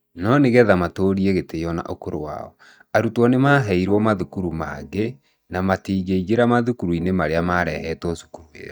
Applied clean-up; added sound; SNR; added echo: neural mask model DeepFilterNet 3.